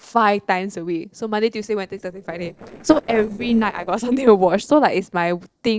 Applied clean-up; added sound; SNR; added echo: neural separator model SepFormer DNS4.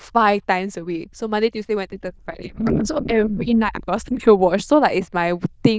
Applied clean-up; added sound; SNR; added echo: neural diffusion model UNIVERSE++.